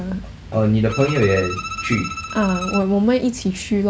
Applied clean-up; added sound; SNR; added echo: none; Bowed string instrument; 11 dB; none.